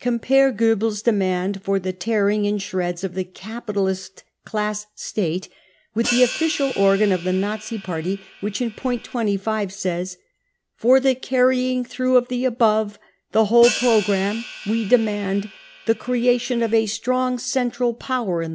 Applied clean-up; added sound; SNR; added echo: none; Hi-hat; 12 dB; none.